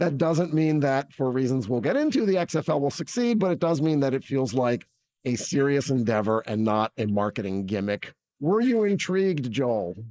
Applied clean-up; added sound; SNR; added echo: neural mask model Resemble Enhance denoiser.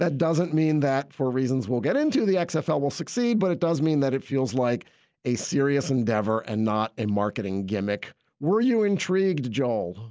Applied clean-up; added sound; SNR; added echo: none; none; none; none.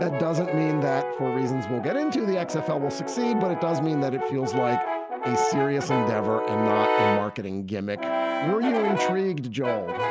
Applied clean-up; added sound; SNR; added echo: none; Brass instrument; 1 dB; none.